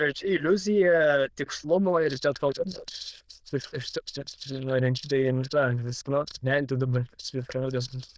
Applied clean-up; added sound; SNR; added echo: neural diffusion model UNIVERSE++.